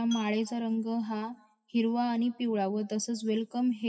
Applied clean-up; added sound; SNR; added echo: classical method WPE with log-MMSE.